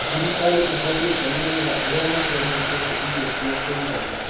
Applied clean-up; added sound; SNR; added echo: none; Boiling; -1 dB; reverberation time 0.9 s.